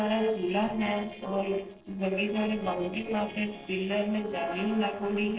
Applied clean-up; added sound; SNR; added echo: neural separator model SepFormer DNS4.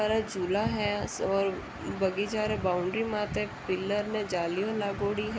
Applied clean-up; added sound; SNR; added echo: none; none; none; none.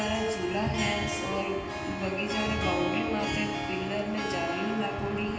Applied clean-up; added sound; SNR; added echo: none; Harp; 4 dB; reverberation time 1.2 s.